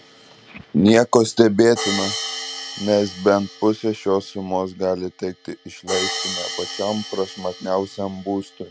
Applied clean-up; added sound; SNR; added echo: none; Hi-hat; 11 dB; none.